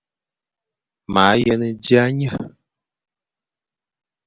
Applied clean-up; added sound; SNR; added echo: none; none; none; none.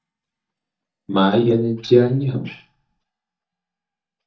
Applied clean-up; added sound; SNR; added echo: neural mask model DeepFilterNet 3.